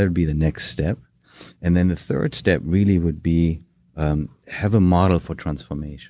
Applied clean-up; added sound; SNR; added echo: none; none; none; none.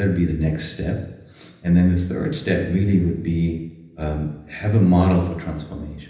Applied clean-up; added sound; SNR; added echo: none; none; none; reverberation time 0.9 s.